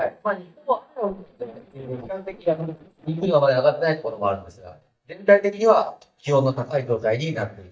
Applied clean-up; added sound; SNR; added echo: neural mask model DeepFilterNet 3.